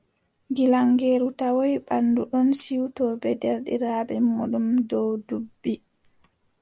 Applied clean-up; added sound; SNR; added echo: none; none; none; none.